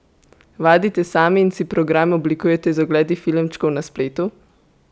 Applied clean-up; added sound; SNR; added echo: none; none; none; none.